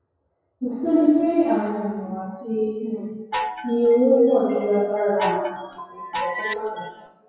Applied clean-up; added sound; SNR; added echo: classical method WPE with log-MMSE.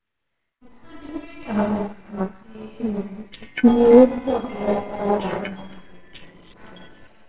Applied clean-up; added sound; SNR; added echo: neural separator model SepFormer WHAMR!.